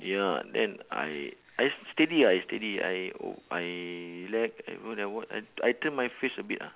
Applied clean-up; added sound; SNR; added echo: none; none; none; none.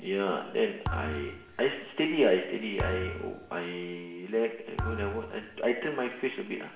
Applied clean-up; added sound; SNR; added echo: none; Thump, thud; 8 dB; reverberation time 1.0 s.